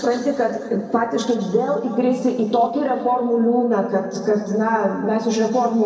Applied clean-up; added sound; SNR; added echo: none; none; none; reverberation time 2.0 s.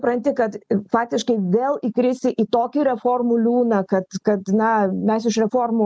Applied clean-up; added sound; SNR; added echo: none; none; none; none.